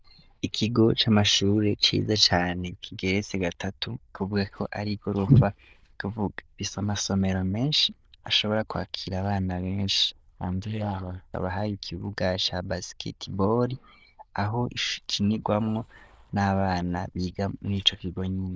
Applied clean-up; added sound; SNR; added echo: neural diffusion model UNIVERSE++.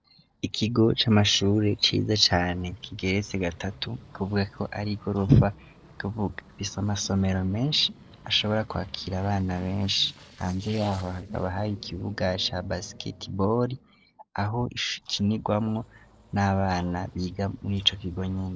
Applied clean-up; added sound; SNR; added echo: neural separator model SepFormer DNS4.